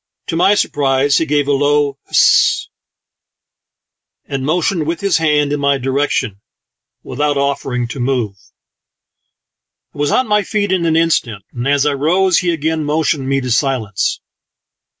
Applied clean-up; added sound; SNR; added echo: none; none; none; none.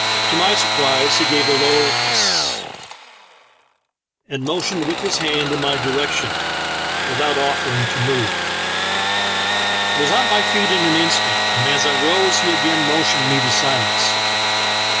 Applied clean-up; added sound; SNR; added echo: none; Sawing / Engine; -3 dB; none.